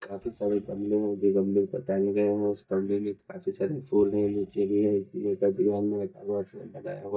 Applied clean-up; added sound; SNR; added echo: neural mask model DeepFilterNet 3.